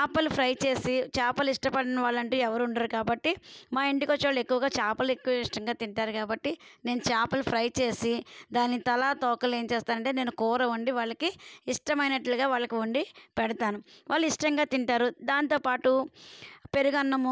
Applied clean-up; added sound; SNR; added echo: none; none; none; none.